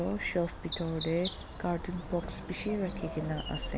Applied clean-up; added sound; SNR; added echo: none; Bird vocalization, bird call, bird song; -2 dB; none.